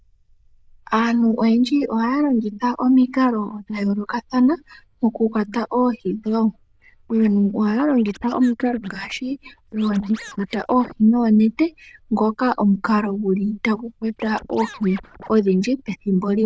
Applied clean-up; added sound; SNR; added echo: neural diffusion model UNIVERSE++.